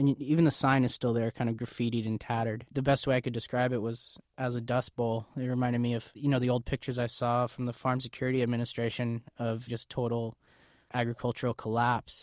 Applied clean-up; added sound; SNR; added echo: none; none; none; none.